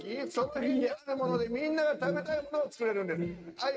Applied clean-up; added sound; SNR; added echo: neural mask model RNNoise.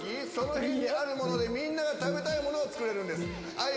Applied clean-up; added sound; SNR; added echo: none; Brass instrument; 8 dB; none.